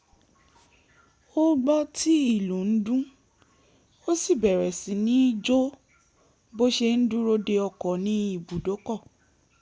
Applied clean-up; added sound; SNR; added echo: none; none; none; none.